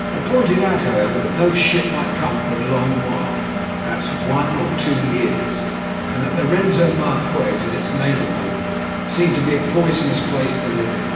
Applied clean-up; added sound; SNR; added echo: none; Engine; 2 dB; reverberation time 1.2 s.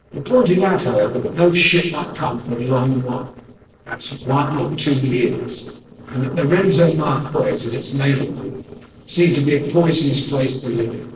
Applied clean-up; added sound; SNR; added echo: neural separator model SepFormer DNS4.